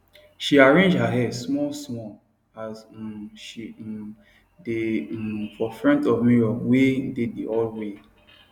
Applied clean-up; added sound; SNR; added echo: none; none; none; none.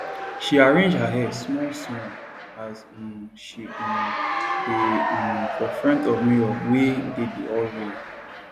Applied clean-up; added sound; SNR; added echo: none; Applause / Cheering; 6 dB; none.